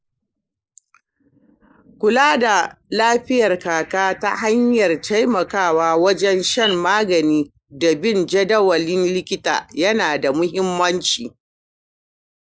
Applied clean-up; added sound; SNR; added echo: neural mask model Resemble Enhance denoiser.